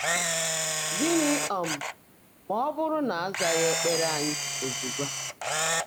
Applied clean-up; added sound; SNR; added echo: none; Camera; 0 dB; none.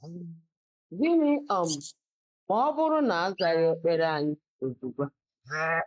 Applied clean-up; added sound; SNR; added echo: neural mask model Resemble Enhance denoiser.